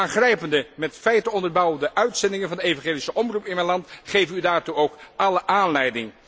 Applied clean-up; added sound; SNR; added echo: none; none; none; none.